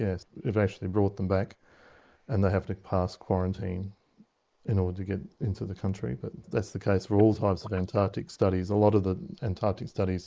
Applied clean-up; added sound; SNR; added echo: neural mask model Resemble Enhance denoiser.